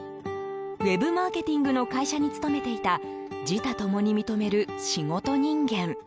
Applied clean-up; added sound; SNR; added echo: none; none; none; none.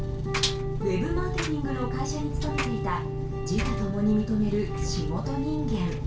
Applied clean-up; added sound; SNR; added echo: none; Engine; 1 dB; reverberation time 0.2 s.